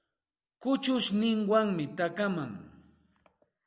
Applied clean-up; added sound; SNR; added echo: none; none; none; none.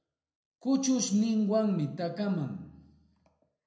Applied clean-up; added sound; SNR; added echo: none; none; none; reverberation time 0.4 s.